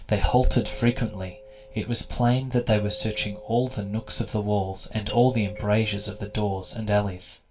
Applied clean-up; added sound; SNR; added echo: none; Doorbell; 16 dB; reverberation time 0.2 s.